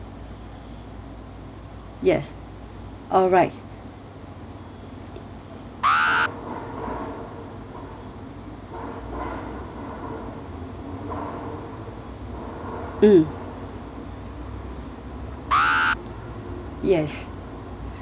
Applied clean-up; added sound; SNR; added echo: none; Alarm; -3 dB; none.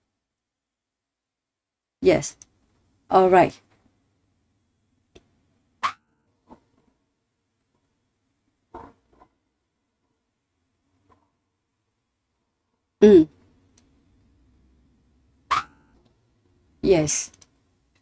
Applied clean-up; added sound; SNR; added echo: neural mask model RNNoise.